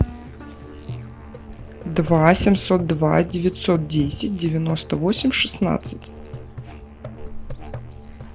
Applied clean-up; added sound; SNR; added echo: none; Bird + Musical instrument; 13 dB; none.